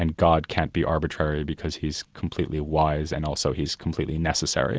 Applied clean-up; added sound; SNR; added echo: none; none; none; none.